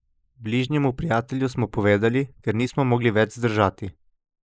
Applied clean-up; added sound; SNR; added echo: neural mask model Resemble Enhance denoiser.